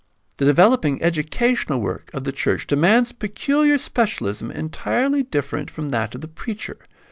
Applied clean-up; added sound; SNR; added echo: none; none; none; none.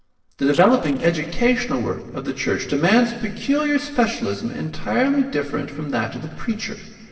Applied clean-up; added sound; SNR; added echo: neural separator model SepFormer DNS4.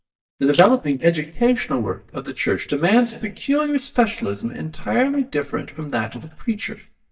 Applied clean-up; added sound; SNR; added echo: neural mask model DeepFilterNet 3.